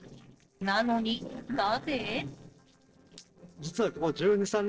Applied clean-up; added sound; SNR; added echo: neural separator model SepFormer DNS4.